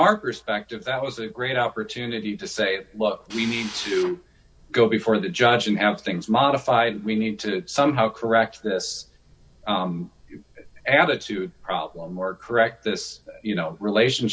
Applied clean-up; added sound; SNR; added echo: none; Drill; 15 dB; none.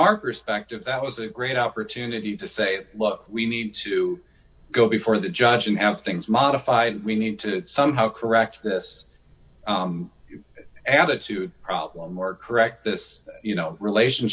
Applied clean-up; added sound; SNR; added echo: none; none; none; none.